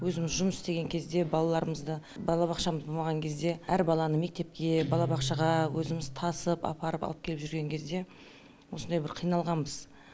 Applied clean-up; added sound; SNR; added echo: none; Guitar; 12 dB; none.